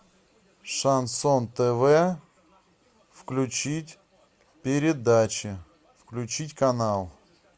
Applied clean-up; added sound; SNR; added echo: none; none; none; none.